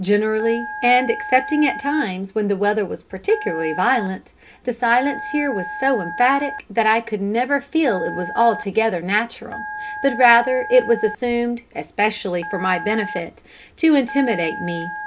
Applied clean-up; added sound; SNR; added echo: none; Telephone; 12 dB; reverberation time 0.3 s.